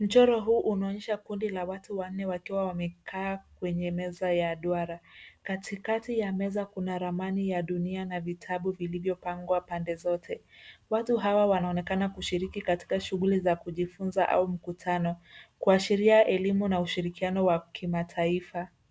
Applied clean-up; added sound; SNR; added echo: none; none; none; none.